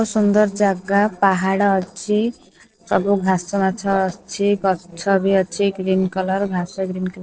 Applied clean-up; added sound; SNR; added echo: neural separator model SepFormer DNS4.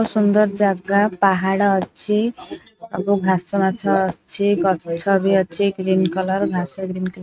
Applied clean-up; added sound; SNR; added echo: neural mask model RNNoise.